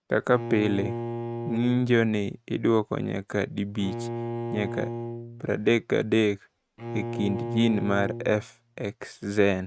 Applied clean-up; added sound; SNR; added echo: neural mask model RNNoise.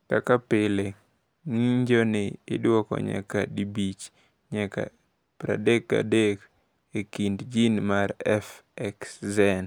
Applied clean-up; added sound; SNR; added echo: none; none; none; none.